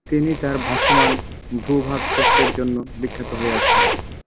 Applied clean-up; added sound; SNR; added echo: none; Zipper (clothing); -3 dB; none.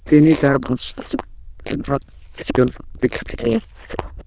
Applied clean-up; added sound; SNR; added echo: neural diffusion model UNIVERSE++.